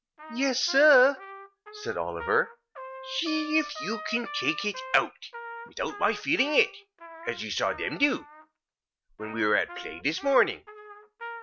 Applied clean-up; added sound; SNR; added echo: none; Trumpet; 14 dB; none.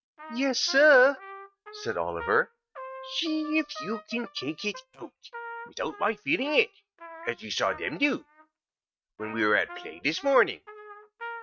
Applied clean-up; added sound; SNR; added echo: neural mask model RNNoise.